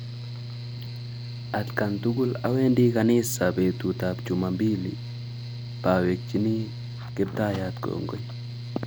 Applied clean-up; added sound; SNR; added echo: none; Mechanical fan; 8 dB; none.